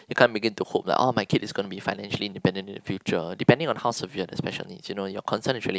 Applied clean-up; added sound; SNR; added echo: none; none; none; none.